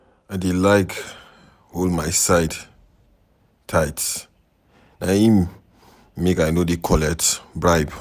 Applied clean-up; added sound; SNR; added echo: none; none; none; none.